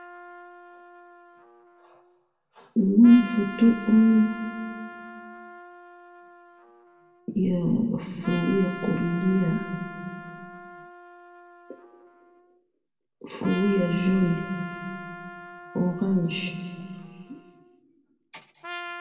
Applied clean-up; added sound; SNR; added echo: none; Trumpet; 15 dB; reverberation time 2.0 s.